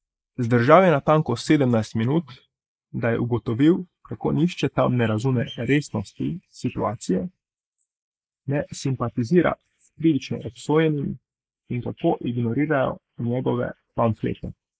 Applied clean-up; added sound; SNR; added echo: neural mask model Resemble Enhance denoiser.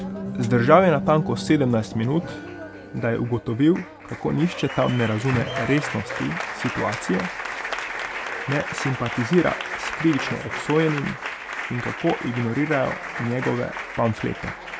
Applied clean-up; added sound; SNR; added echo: none; Applause; 7 dB; none.